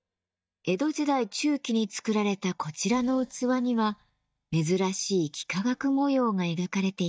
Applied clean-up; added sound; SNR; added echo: neural mask model DeepFilterNet 3.